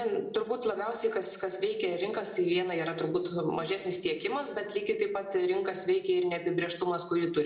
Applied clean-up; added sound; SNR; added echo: none; none; none; reverberation time 0.7 s.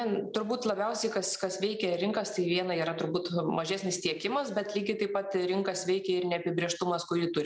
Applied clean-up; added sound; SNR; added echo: none; none; none; none.